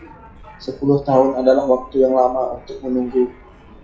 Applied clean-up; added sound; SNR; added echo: classical method WPE with log-MMSE.